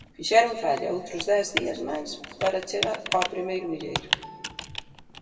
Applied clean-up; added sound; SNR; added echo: none; Computer keyboard; 8 dB; reverberation time 2.0 s.